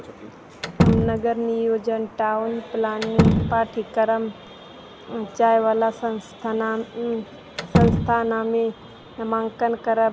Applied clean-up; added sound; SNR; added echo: none; Slam; 1 dB; none.